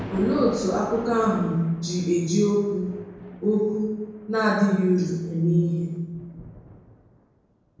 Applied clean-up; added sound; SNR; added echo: none; Thunder; 17 dB; reverberation time 0.9 s.